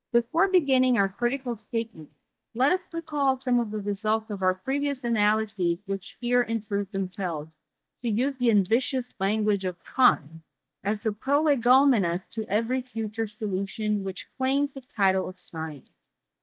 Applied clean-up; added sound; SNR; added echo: neural mask model DeepFilterNet 3.